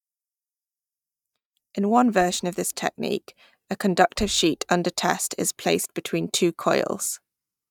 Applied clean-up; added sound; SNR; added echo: neural mask model DeepFilterNet 3.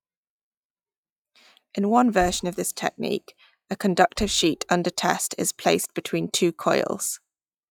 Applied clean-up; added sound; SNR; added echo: classical method log-MMSE.